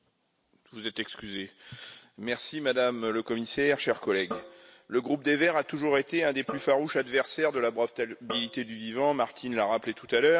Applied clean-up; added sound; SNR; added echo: none; Drum; 16 dB; none.